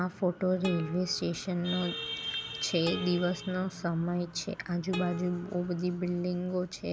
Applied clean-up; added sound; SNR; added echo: none; Plucked string instrument; 15 dB; none.